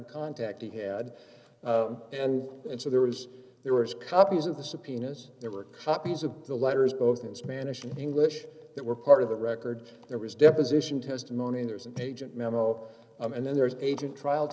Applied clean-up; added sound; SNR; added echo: none; none; none; none.